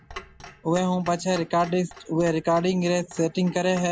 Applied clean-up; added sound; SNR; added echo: none; Clock; 20 dB; none.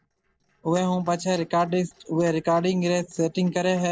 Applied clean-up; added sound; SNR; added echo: neural separator model SepFormer DNS4.